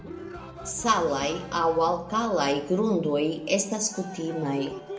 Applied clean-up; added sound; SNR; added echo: none; Cheering; 15 dB; reverberation time 0.6 s.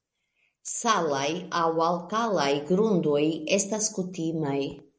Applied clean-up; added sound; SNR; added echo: none; none; none; none.